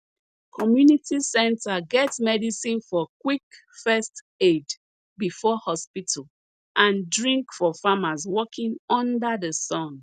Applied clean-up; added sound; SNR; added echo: none; Clapping; 20 dB; none.